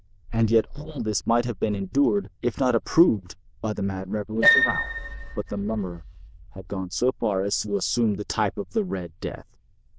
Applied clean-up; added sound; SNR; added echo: neural diffusion model UNIVERSE++.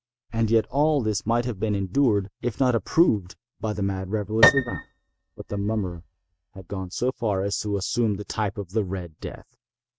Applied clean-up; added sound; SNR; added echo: neural mask model RNNoise.